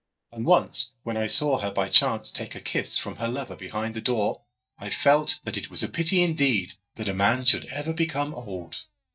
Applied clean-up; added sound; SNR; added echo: neural mask model DeepFilterNet 3.